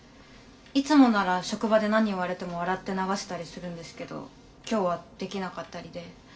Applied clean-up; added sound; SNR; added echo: none; none; none; reverberation time 0.7 s.